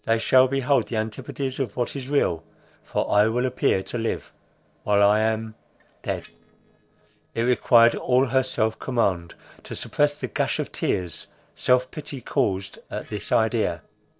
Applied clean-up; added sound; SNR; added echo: neural separator model SepFormer DNS4.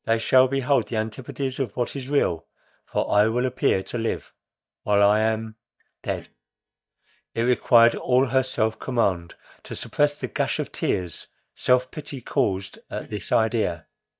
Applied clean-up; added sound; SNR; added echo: neural mask model DeepFilterNet 3.